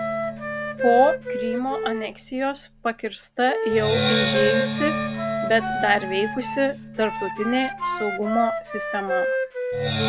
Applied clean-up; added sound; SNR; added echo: none; Percussion + Wind instrument, woodwind instrument; 0 dB; none.